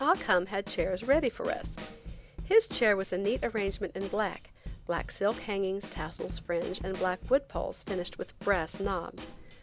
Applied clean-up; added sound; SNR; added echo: none; Snare drum / Drum kit; 12 dB; none.